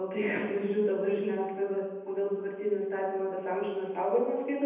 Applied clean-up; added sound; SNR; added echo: none; none; none; reverberation time 1.0 s.